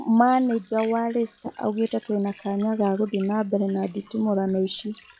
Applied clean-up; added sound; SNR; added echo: classical method log-MMSE.